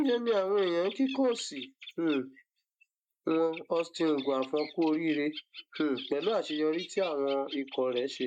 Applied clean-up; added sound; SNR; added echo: neural mask model Resemble Enhance denoiser.